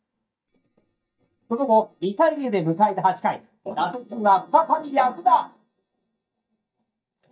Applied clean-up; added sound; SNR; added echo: neural mask model DeepFilterNet 3.